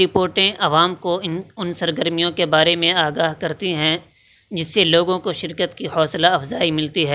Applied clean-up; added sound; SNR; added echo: none; none; none; none.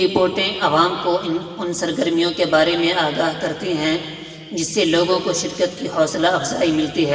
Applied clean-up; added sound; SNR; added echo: none; none; none; reverberation time 2.4 s.